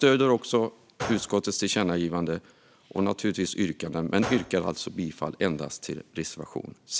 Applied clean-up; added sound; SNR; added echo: none; Gunshot, gunfire; 14 dB; none.